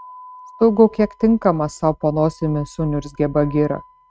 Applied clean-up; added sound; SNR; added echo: neural mask model RNNoise.